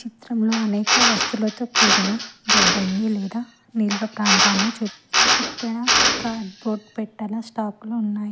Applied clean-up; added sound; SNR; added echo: none; Drill; -3 dB; none.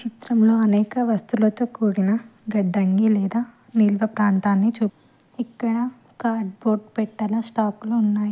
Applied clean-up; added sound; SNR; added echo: none; none; none; none.